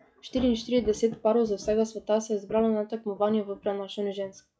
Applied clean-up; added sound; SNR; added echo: classical method log-MMSE.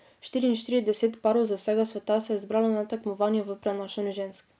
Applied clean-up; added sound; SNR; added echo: none; none; none; none.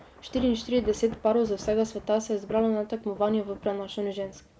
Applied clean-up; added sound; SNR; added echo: none; Thunder / Rain; 17 dB; none.